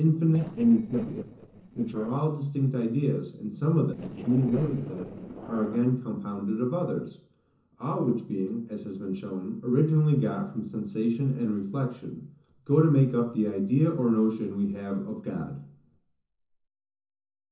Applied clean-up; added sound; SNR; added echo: neural separator model SepFormer DNS4.